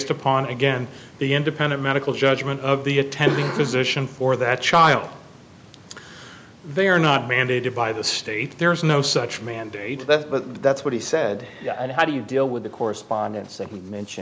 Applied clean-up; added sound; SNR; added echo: none; none; none; none.